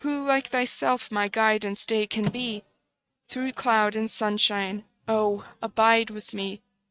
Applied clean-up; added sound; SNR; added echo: neural mask model RNNoise.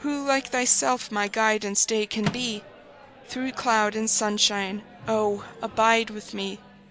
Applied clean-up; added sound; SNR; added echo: none; Microwave oven; 16 dB; none.